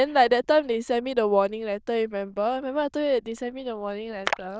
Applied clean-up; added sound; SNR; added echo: neural diffusion model UNIVERSE++.